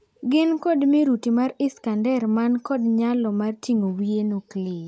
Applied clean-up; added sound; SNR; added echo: none; none; none; none.